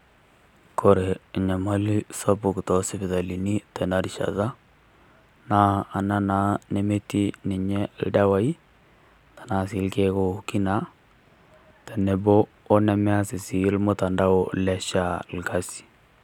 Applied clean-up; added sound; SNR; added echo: none; none; none; none.